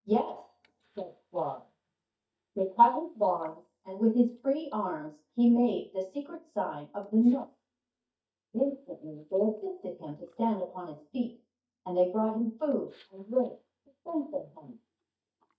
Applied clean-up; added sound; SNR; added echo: neural mask model DeepFilterNet 3.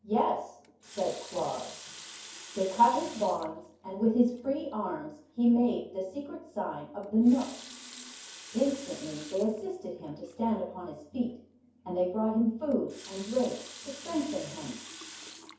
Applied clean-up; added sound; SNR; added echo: none; Water tap, faucet; 18 dB; reverberation time 0.6 s.